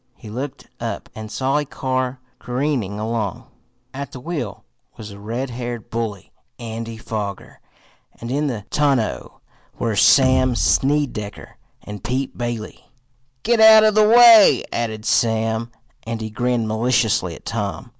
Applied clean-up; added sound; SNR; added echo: none; Bass drum; 6 dB; none.